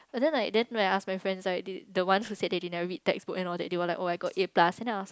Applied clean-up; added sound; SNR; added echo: none; none; none; none.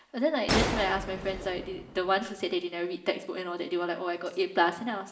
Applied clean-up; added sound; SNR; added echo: none; Gunshot, gunfire; 4 dB; reverberation time 0.9 s.